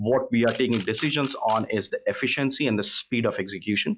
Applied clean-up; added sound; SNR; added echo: classical method log-MMSE.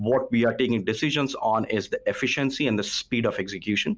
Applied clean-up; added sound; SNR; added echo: none; none; none; none.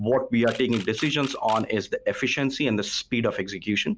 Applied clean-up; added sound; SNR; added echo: none; Camera; 17 dB; none.